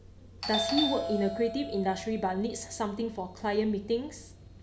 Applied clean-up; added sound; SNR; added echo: none; Doorbell; 7 dB; none.